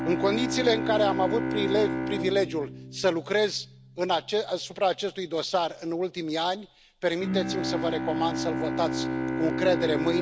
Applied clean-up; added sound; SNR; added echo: none; Bowed string instrument; 4 dB; none.